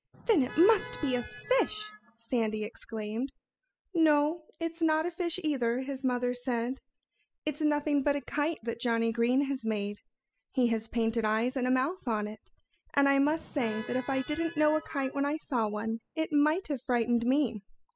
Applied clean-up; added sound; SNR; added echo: classical method spectral subtraction.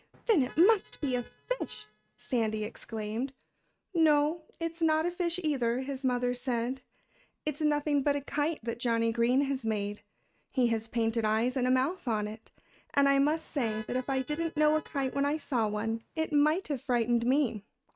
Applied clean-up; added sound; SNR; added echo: neural mask model RNNoise.